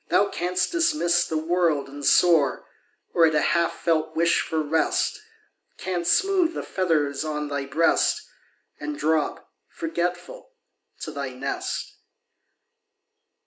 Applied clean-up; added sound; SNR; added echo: none; none; none; none.